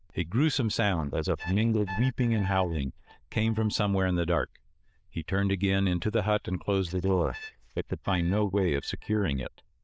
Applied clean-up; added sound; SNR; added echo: neural diffusion model UNIVERSE++.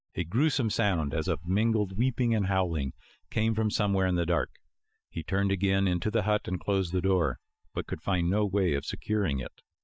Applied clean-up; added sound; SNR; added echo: neural mask model DeepFilterNet 3.